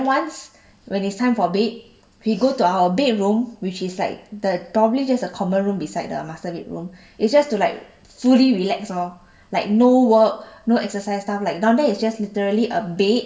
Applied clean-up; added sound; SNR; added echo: none; none; none; none.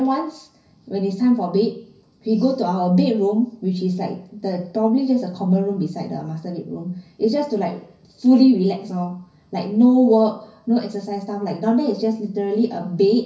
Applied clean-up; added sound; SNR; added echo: none; none; none; reverberation time 0.5 s.